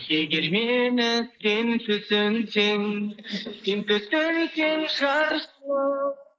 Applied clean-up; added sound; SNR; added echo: neural mask model Resemble Enhance denoiser.